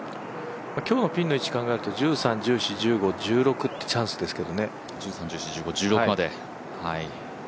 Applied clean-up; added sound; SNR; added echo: none; none; none; none.